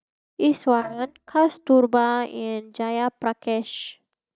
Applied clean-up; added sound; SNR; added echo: neural mask model DeepFilterNet 3.